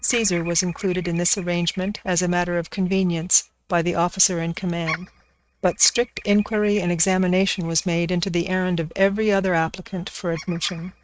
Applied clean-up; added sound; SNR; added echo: neural mask model RNNoise.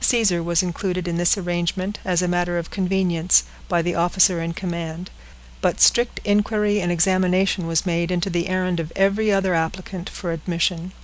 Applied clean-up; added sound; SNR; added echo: none; none; none; none.